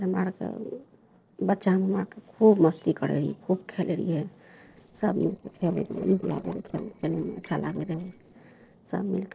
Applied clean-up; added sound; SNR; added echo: neural separator model SepFormer DNS4.